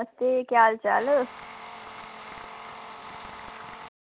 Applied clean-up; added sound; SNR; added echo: none; Tools; 14 dB; none.